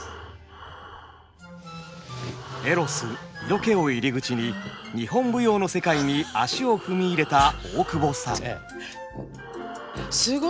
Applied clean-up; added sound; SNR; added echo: none; Breathing; 17 dB; none.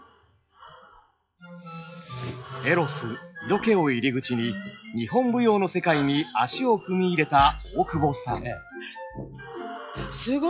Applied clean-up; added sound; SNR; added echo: classical method log-MMSE.